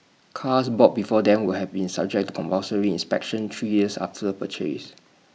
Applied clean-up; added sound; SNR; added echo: none; none; none; none.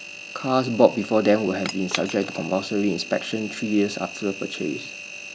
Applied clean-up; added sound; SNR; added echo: none; Cutlery, silverware / Chink, clink + Engine; 12 dB; none.